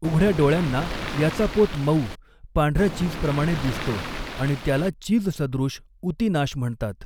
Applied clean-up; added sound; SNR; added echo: none; Waves, surf; 8 dB; none.